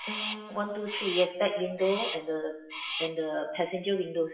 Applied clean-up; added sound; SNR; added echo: classical method WPE with log-MMSE.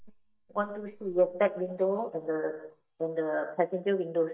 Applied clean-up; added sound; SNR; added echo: neural mask model DeepFilterNet 3.